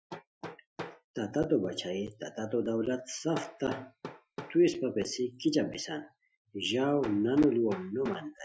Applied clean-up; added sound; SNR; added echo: classical method Wiener filter.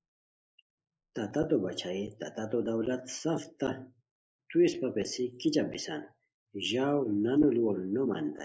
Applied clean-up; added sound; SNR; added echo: neural mask model Resemble Enhance denoiser.